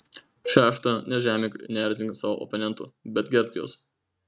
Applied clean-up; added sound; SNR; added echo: neural mask model RNNoise.